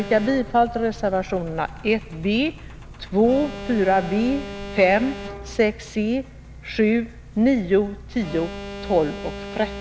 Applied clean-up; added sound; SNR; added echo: none; Alarm + Engine; 13 dB; none.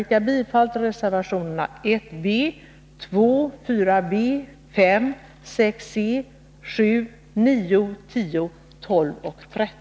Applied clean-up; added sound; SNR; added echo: none; none; none; none.